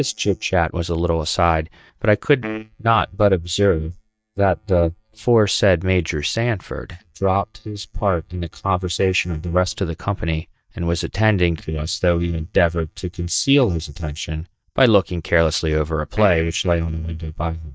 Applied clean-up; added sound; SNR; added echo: neural mask model DeepFilterNet 3.